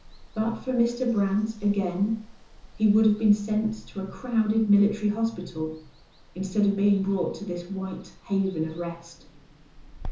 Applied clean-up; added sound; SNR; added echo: none; Water; 19 dB; reverberation time 0.6 s.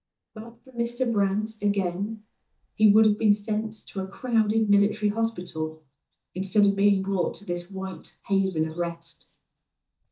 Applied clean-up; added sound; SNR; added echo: neural mask model DeepFilterNet 3.